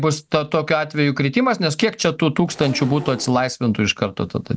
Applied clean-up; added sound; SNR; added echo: none; Zipper (clothing); 16 dB; none.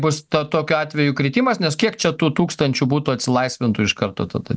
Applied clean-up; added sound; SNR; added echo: none; none; none; none.